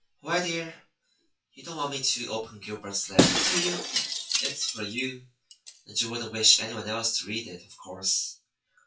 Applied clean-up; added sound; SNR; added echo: classical method WPE with log-MMSE.